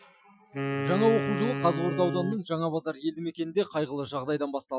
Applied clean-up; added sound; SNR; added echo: classical method Wiener filter.